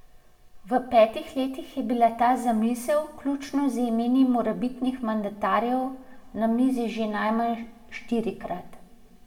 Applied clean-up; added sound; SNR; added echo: none; none; none; reverberation time 0.9 s.